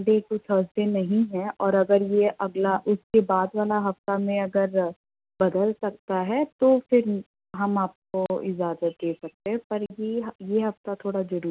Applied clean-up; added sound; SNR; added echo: none; none; none; none.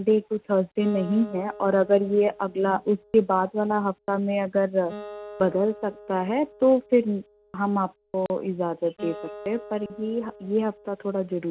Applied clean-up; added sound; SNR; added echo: none; Acoustic guitar; 19 dB; none.